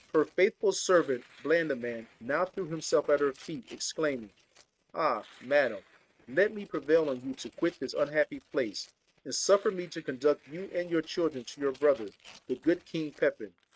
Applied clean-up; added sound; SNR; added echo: neural mask model RNNoise.